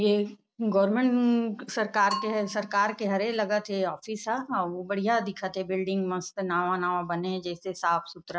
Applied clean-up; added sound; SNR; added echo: none; Bell / Percussion; 15 dB; none.